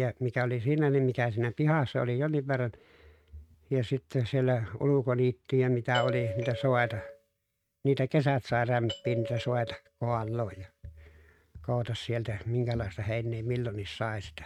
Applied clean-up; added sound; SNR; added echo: neural mask model RNNoise.